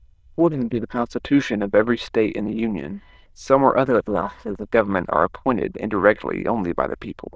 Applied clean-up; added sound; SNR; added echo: neural diffusion model UNIVERSE++.